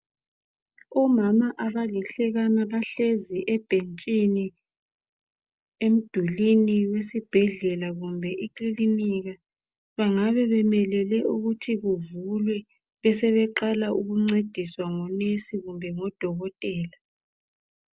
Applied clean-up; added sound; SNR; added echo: none; none; none; none.